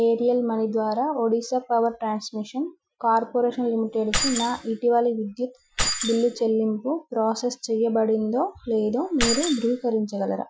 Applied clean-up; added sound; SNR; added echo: classical method Wiener filter.